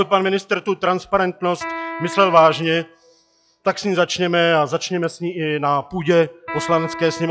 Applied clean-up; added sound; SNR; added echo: classical method log-MMSE.